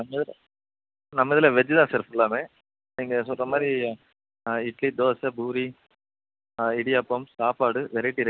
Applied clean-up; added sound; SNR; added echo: none; none; none; none.